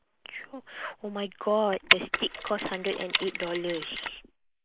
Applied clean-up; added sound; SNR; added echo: neural mask model Resemble Enhance denoiser.